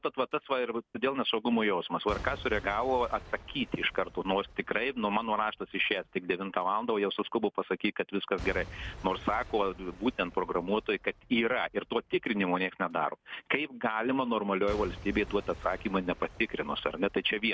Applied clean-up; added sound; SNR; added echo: none; Shatter / Crushing / Boom; 17 dB; none.